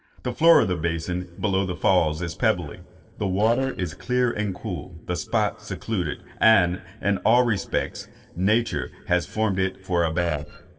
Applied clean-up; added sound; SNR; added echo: neural separator model SepFormer DNS4.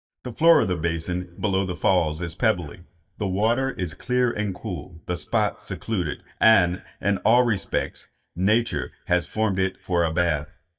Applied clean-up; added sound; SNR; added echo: neural mask model DeepFilterNet 3.